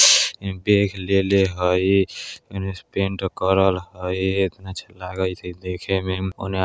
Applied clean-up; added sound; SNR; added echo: none; none; none; none.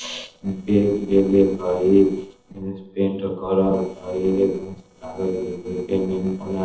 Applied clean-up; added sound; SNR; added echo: neural separator model SepFormer DNS4.